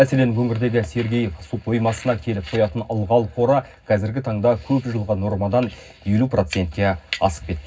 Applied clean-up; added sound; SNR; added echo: none; none; none; reverberation time 0.4 s.